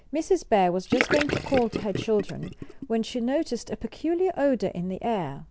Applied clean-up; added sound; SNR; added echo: none; Gurgling / Liquid; 3 dB; none.